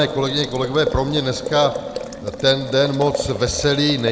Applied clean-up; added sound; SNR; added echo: none; Boiling; 9 dB; none.